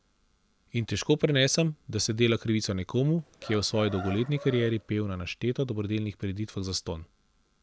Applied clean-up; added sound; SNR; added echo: none; Chicken, rooster; 15 dB; none.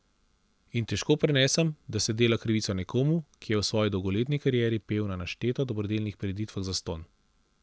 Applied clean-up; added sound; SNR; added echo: none; none; none; none.